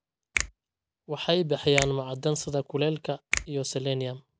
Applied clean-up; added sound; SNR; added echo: none; Finger snapping; 7 dB; none.